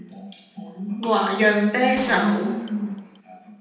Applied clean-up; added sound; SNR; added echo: none; Gunshot, gunfire; 16 dB; reverberation time 0.9 s.